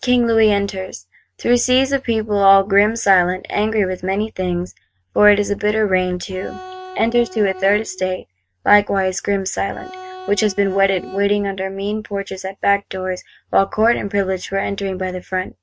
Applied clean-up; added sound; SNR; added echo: neural mask model RNNoise.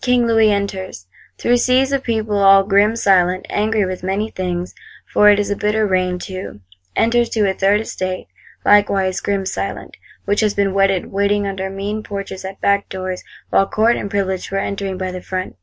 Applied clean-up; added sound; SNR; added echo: none; none; none; none.